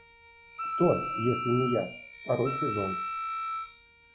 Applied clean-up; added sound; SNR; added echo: classical method log-MMSE.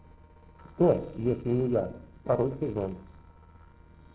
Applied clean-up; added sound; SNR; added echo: neural separator model SepFormer DNS4.